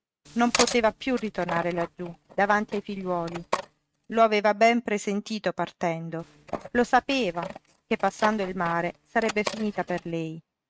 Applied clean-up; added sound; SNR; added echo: neural mask model RNNoise.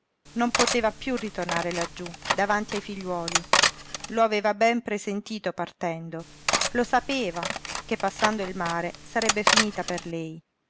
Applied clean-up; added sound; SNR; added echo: none; Cutlery, silverware; 1 dB; none.